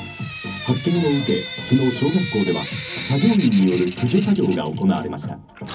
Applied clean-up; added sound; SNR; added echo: none; Drip / Sink (filling or washing); 13 dB; reverberation time 0.3 s.